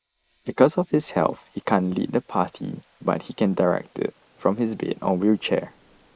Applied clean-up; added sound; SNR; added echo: neural mask model Resemble Enhance denoiser.